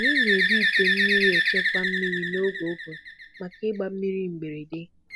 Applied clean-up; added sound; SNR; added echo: none; Bird; -4 dB; none.